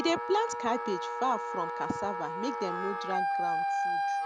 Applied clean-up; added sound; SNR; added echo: none; Wind instrument, woodwind instrument; -1 dB; none.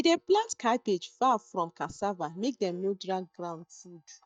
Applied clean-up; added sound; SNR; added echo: neural mask model DeepFilterNet 3.